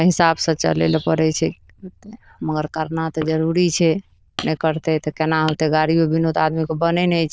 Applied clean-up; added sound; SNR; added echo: neural diffusion model UNIVERSE++.